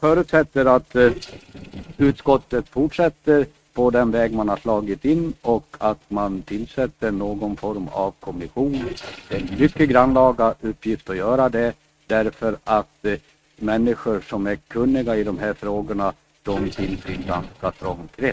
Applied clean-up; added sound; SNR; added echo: neural mask model RNNoise.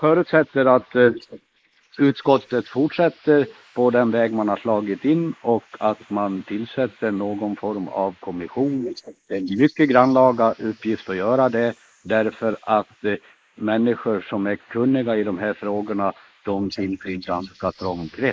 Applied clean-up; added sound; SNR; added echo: neural mask model Resemble Enhance denoiser.